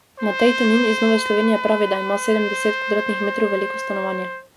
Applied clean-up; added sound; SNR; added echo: none; Trumpet; 5 dB; none.